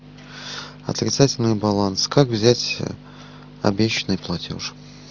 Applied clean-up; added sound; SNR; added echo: none; none; none; none.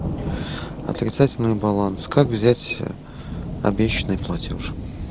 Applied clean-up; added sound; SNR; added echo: none; Thunder; 8 dB; none.